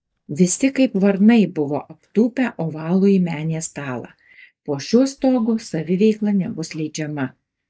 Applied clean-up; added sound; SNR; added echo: neural mask model DeepFilterNet 3.